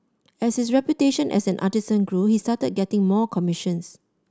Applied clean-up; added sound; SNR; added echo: none; none; none; none.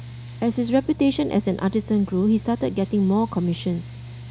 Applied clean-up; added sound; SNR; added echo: none; Mechanical fan; 14 dB; none.